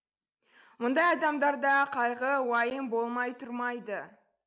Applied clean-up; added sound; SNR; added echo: none; none; none; none.